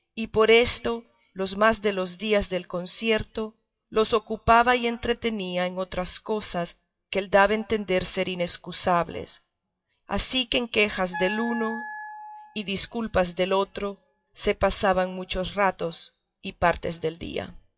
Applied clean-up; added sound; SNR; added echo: classical method WPE with log-MMSE.